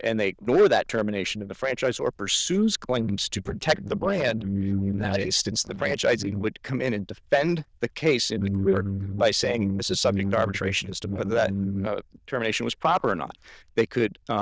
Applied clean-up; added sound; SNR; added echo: neural diffusion model UNIVERSE++.